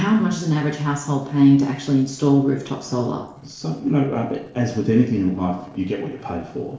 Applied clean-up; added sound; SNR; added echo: neural separator model SepFormer DNS4.